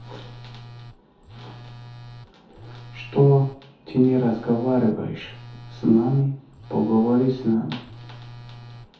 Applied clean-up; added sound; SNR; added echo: none; Telephone; 18 dB; reverberation time 0.5 s.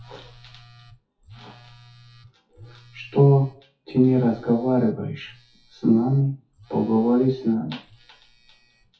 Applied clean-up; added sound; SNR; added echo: classical method WPE with log-MMSE.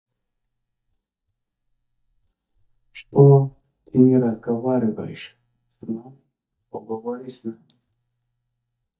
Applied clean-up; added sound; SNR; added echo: neural mask model DeepFilterNet 3.